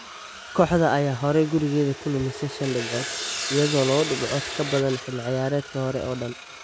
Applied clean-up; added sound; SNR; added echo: none; Sawing; 9 dB; none.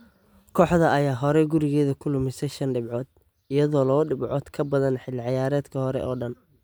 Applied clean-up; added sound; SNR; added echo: none; none; none; none.